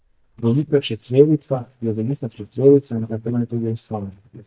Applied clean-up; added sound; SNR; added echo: neural mask model DeepFilterNet 3.